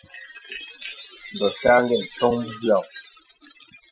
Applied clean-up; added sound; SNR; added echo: classical method Wiener filter.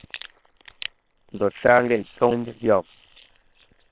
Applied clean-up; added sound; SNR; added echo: neural separator model SepFormer WHAM!.